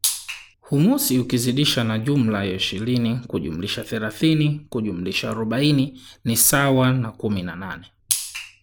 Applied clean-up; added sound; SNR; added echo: none; none; none; none.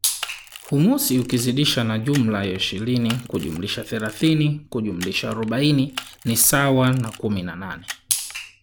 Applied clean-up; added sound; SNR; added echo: none; Camera; 19 dB; none.